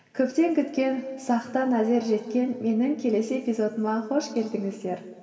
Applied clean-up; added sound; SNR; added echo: none; none; none; reverberation time 2.0 s.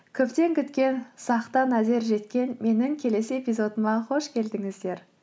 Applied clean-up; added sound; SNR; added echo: none; none; none; none.